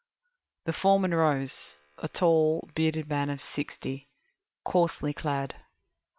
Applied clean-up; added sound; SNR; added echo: neural separator model SepFormer WHAM!.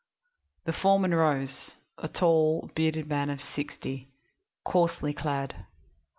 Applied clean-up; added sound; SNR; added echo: none; none; none; none.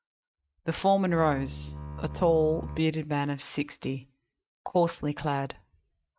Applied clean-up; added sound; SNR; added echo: neural mask model RNNoise.